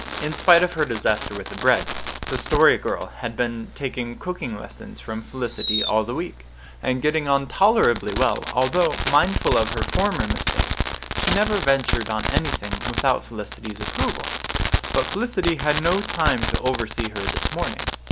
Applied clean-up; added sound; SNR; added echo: none; Fireworks; 4 dB; none.